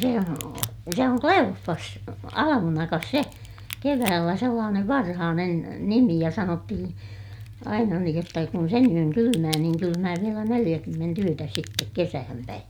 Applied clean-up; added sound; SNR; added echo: none; Crack; 18 dB; none.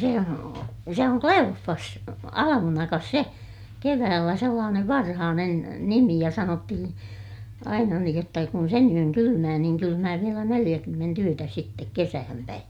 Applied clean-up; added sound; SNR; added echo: none; none; none; none.